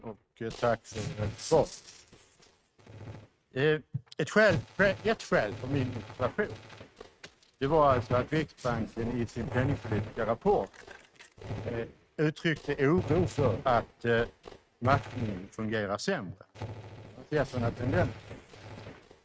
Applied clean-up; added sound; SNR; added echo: neural mask model RNNoise.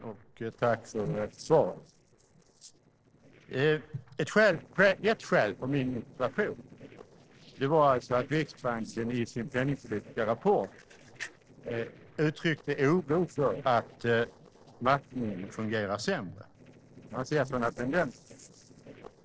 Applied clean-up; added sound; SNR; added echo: neural separator model SepFormer DNS4.